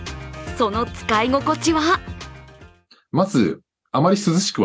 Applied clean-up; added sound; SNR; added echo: none; none; none; none.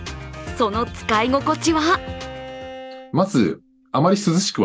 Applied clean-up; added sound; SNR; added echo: none; Bowed string instrument; 16 dB; none.